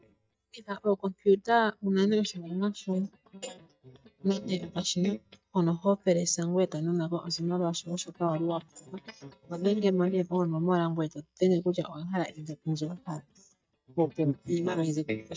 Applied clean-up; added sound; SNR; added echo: neural mask model DeepFilterNet 3.